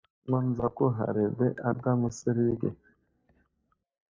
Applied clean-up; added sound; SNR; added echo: neural mask model DeepFilterNet 3.